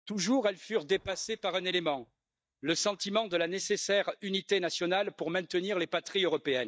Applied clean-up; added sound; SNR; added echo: neural mask model DeepFilterNet 3.